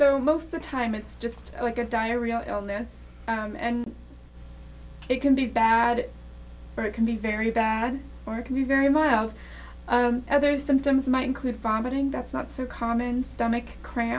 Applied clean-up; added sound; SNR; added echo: none; none; none; none.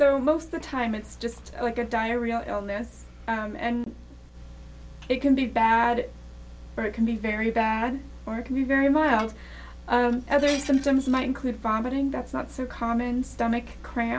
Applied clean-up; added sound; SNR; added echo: none; Dishes, pots, and pans; 18 dB; none.